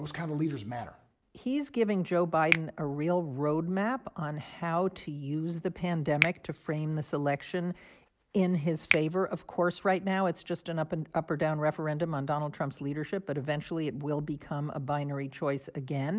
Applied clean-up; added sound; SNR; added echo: none; Finger snapping; 6 dB; none.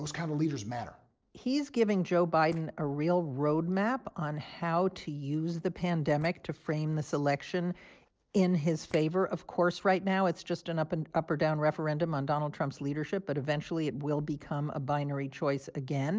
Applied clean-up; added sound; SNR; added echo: neural separator model SepFormer DNS4.